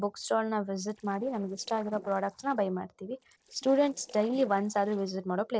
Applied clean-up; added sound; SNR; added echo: neural separator model SepFormer DNS4.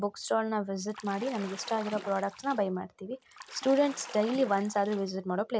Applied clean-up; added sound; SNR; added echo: none; Bathtub (filling or washing) / Splash, splatter; 16 dB; none.